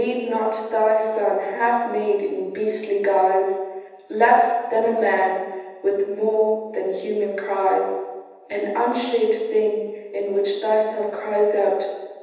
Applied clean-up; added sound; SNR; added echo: none; none; none; reverberation time 1.1 s.